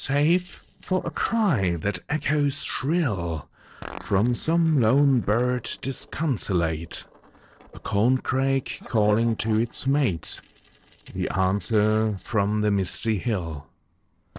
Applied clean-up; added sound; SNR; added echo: neural separator model SepFormer DNS4.